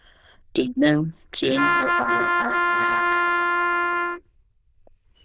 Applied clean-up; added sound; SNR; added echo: neural diffusion model UNIVERSE++.